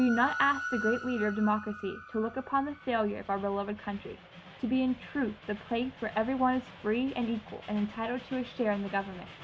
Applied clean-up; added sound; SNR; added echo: none; Train; 12 dB; none.